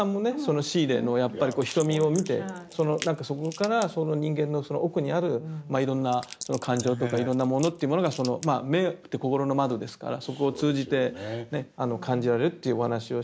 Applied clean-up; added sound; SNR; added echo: neural mask model Resemble Enhance denoiser.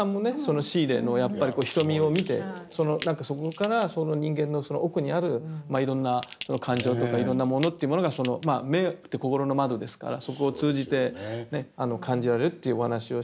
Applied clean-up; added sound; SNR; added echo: none; Crackle / Crushing; 15 dB; none.